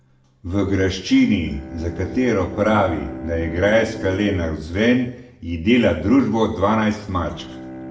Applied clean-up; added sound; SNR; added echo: none; Bowed string instrument; 16 dB; reverberation time 0.6 s.